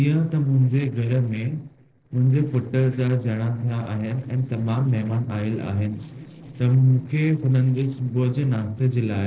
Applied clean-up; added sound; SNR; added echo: neural separator model SepFormer DNS4.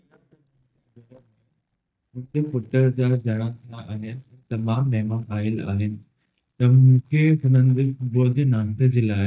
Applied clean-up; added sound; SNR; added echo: neural mask model DeepFilterNet 3.